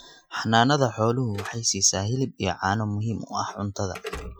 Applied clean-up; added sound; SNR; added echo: classical method Wiener filter.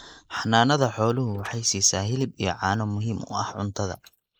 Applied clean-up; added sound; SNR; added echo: neural mask model Resemble Enhance denoiser.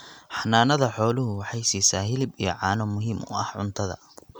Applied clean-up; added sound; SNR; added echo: none; none; none; none.